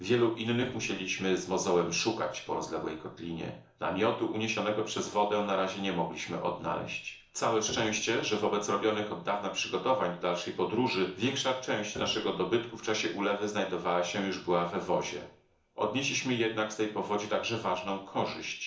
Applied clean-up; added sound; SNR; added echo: neural separator model SepFormer DNS4.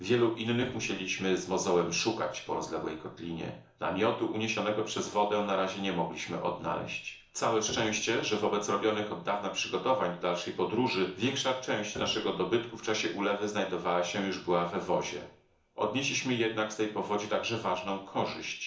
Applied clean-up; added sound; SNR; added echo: none; Piano; 19 dB; reverberation time 0.7 s.